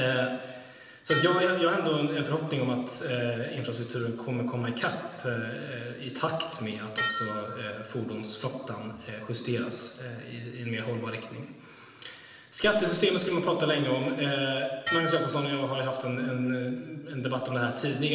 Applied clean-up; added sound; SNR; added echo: none; Dishes, pots, and pans; 9 dB; reverberation time 1.3 s.